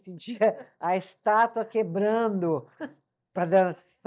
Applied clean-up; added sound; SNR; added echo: neural mask model DeepFilterNet 3.